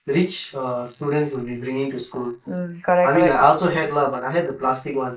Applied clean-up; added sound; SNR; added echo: neural mask model Resemble Enhance denoiser.